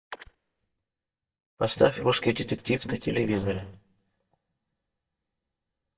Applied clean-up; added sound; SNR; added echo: neural mask model DeepFilterNet 3.